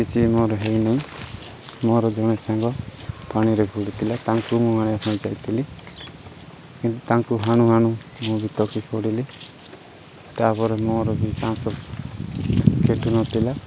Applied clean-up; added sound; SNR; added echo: none; none; none; none.